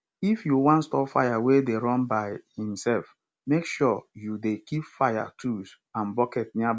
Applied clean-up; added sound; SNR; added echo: none; none; none; none.